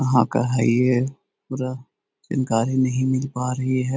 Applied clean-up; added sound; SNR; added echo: none; none; none; none.